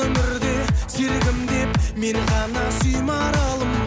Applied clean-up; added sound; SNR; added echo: none; none; none; none.